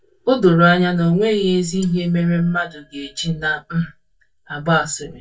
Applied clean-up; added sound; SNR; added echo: neural mask model DeepFilterNet 3.